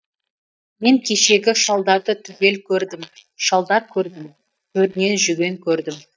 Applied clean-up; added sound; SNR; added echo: neural mask model DeepFilterNet 3.